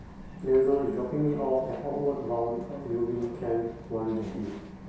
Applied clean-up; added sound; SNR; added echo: none; Bird vocalization, bird call, bird song; 16 dB; reverberation time 0.7 s.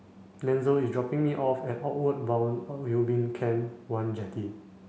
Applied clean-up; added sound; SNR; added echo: none; none; none; none.